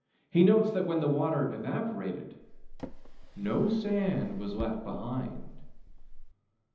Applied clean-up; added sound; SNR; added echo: none; Drawer open or close; 11 dB; reverberation time 0.9 s.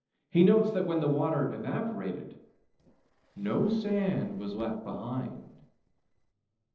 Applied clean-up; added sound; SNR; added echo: neural separator model SepFormer DNS4.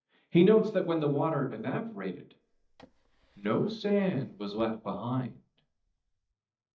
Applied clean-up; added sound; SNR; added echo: neural mask model DeepFilterNet 3.